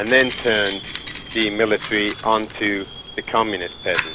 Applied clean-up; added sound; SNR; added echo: none; Fire + Subway, metro, underground; 9 dB; none.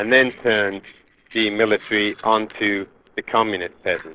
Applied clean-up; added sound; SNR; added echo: neural separator model SepFormer DNS4.